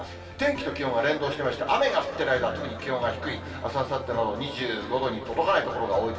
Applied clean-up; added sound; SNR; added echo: none; none; none; reverberation time 2.8 s.